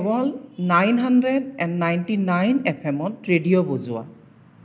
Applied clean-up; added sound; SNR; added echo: none; none; none; none.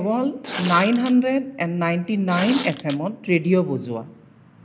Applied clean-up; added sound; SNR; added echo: none; Tearing; 10 dB; none.